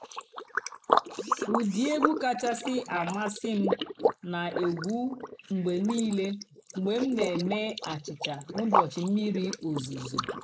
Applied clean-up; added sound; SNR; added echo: neural mask model Resemble Enhance denoiser.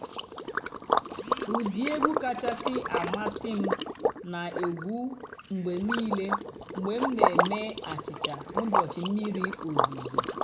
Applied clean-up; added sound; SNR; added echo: none; Liquid; -3 dB; none.